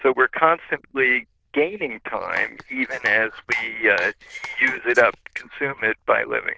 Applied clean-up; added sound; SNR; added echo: neural diffusion model UNIVERSE++.